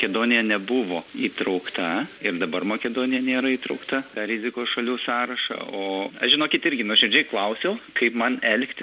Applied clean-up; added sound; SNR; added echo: none; none; none; none.